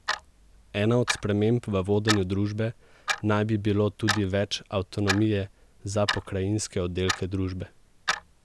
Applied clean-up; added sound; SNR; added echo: none; Clock; 8 dB; none.